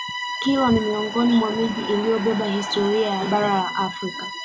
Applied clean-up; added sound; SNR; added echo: none; Crowd / Cheering + Bowed string instrument; 9 dB; none.